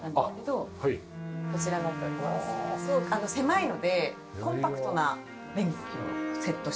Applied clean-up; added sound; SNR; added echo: none; Trumpet; 16 dB; none.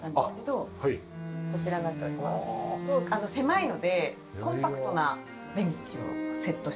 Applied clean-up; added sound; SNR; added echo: none; none; none; none.